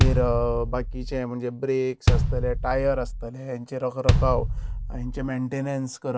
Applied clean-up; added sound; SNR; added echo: none; Bass drum; -2 dB; none.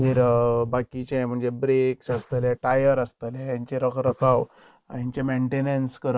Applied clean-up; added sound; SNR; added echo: neural mask model Resemble Enhance denoiser.